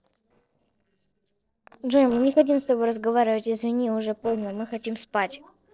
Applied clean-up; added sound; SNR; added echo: neural separator model SepFormer DNS4.